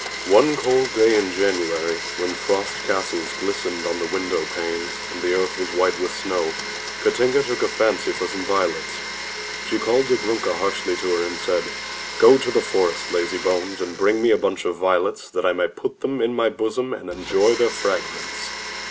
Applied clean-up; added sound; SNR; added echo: none; Domestic sounds, home sounds; 9 dB; none.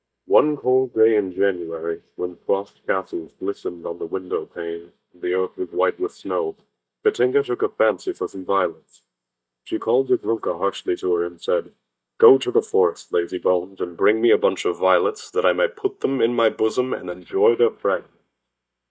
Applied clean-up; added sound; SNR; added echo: neural mask model DeepFilterNet 3.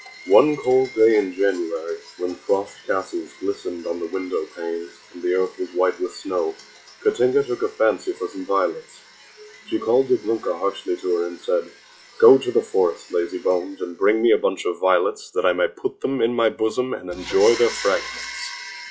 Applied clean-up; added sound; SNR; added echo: classical method log-MMSE.